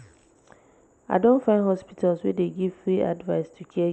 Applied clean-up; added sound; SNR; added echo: none; none; none; none.